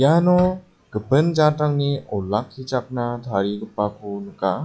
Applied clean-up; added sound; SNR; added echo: classical method log-MMSE.